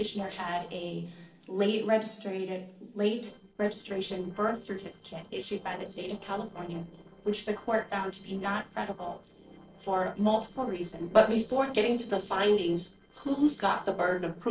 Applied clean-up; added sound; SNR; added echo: neural separator model SepFormer DNS4.